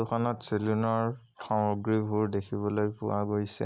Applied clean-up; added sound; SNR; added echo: none; none; none; none.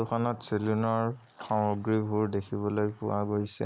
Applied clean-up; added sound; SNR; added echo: neural mask model Resemble Enhance denoiser.